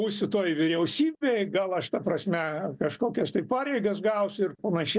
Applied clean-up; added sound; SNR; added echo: none; none; none; none.